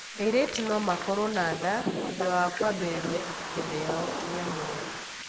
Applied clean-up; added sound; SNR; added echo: neural mask model Resemble Enhance denoiser.